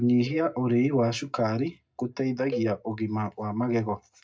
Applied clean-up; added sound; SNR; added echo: neural mask model DeepFilterNet 3.